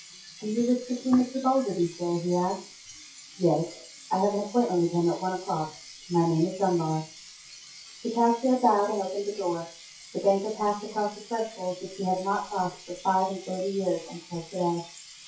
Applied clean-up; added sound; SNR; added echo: classical method WPE with log-MMSE.